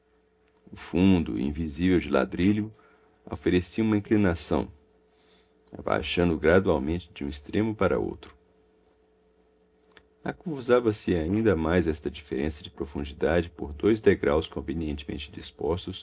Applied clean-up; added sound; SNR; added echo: neural separator model SepFormer DNS4.